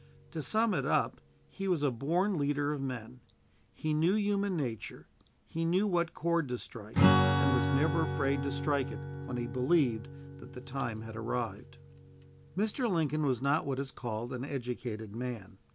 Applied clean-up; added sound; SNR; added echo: none; Strum; 4 dB; none.